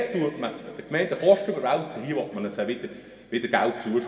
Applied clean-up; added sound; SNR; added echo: none; none; none; reverberation time 1.9 s.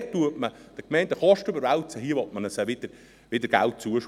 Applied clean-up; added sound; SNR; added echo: none; none; none; none.